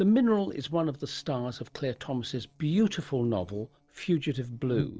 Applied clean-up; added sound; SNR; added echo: neural separator model SepFormer DNS4.